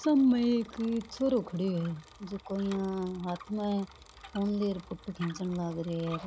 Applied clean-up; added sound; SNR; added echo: none; Bicycle; 19 dB; none.